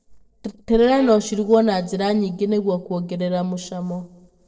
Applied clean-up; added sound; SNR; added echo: neural separator model SepFormer DNS4.